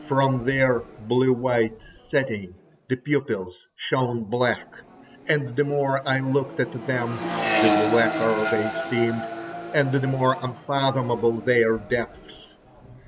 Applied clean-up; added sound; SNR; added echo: none; Accelerating, revving, vroom; 7 dB; none.